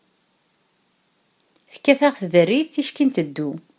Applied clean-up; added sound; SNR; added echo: none; none; none; none.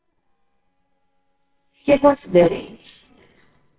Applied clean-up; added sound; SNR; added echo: neural separator model SepFormer WHAMR!.